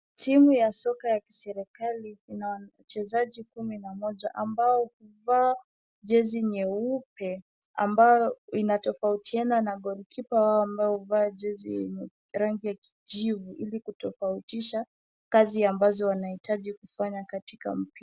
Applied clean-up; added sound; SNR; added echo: none; none; none; none.